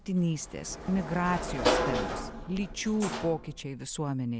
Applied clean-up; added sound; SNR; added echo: none; Sliding door / Slam; 3 dB; none.